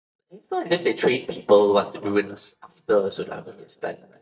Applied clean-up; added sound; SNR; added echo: neural mask model DeepFilterNet 3.